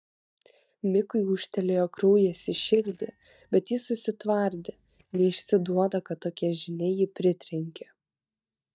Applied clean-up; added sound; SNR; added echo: neural mask model DeepFilterNet 3.